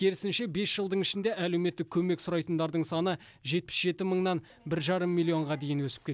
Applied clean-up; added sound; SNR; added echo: none; none; none; none.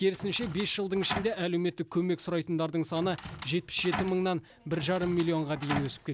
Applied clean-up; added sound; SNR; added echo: none; Door; 9 dB; none.